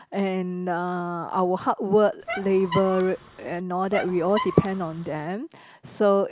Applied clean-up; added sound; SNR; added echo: none; Squeak; 10 dB; none.